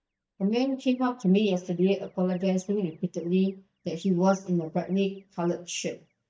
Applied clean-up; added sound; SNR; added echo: neural mask model DeepFilterNet 3.